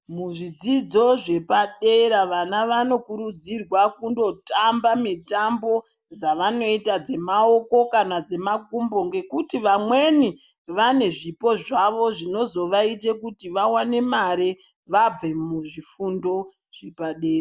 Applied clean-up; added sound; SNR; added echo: none; none; none; none.